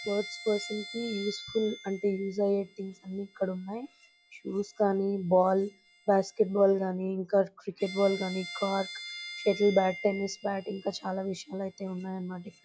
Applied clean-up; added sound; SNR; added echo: classical method log-MMSE.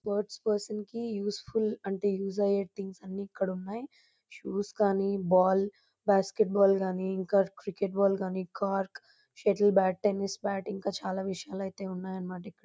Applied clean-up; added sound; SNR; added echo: none; none; none; none.